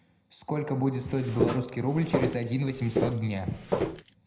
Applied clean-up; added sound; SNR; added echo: none; Walk, footsteps; 2 dB; reverberation time 0.8 s.